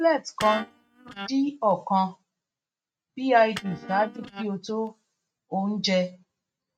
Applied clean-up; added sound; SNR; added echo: neural mask model RNNoise.